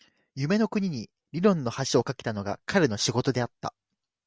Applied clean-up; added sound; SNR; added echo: none; none; none; none.